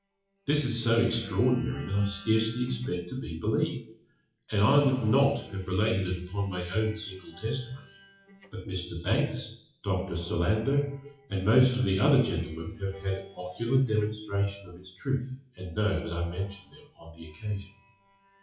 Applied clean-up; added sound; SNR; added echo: classical method WPE with log-MMSE.